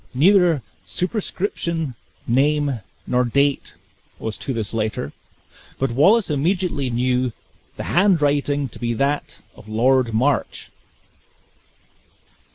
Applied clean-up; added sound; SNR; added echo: none; none; none; none.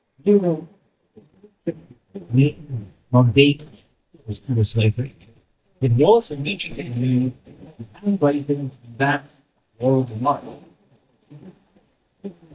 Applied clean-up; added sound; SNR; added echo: neural mask model DeepFilterNet 3.